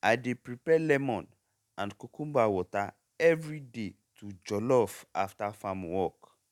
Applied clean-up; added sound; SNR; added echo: none; none; none; none.